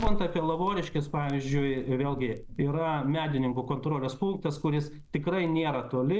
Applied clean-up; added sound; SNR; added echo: none; Crackle; 8 dB; none.